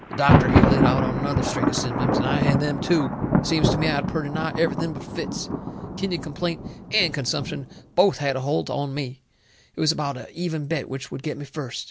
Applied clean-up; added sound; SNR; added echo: none; Thunder; -1 dB; none.